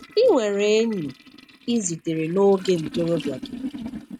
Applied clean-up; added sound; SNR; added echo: neural mask model RNNoise.